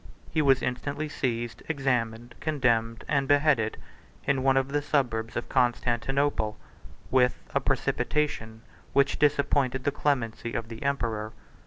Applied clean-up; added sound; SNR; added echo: none; none; none; none.